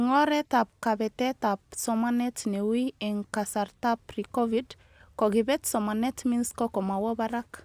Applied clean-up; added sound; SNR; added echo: none; none; none; none.